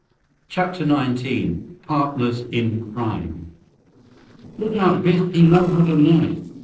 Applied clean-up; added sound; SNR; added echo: neural separator model SepFormer DNS4.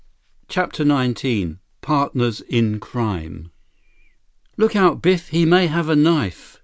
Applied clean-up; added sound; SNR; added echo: none; none; none; none.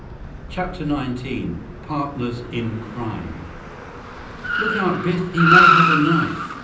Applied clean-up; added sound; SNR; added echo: none; Car; -2 dB; reverberation time 0.6 s.